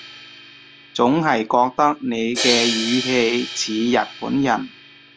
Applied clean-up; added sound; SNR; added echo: none; Crash cymbal; 8 dB; none.